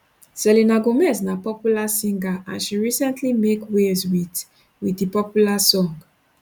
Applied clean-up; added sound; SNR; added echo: none; none; none; none.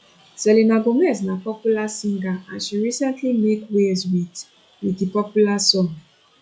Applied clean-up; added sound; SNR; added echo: classical method log-MMSE.